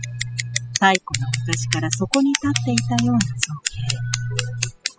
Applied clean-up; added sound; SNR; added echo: classical method spectral subtraction.